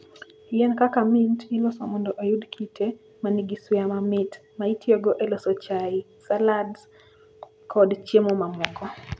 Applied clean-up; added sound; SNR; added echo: none; none; none; none.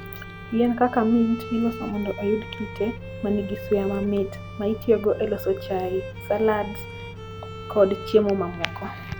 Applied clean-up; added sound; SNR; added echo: none; Bowed string instrument + Microwave oven; 11 dB; none.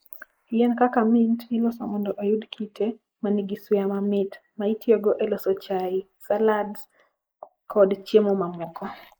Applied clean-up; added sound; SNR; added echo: neural mask model Resemble Enhance denoiser.